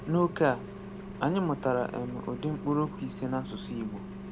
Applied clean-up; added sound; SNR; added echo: none; Engine; 10 dB; none.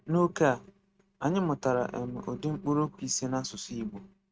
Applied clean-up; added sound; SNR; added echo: neural mask model RNNoise.